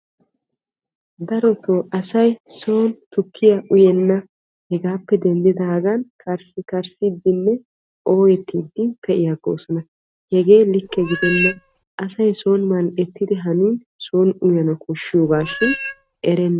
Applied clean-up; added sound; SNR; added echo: neural mask model RNNoise.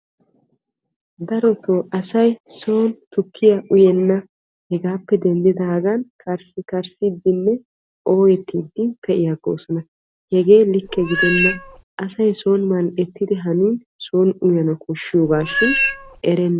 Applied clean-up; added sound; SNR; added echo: none; Meow; 3 dB; none.